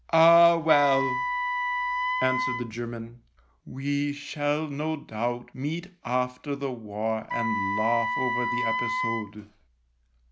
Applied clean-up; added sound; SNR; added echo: none; Wind instrument, woodwind instrument; 1 dB; none.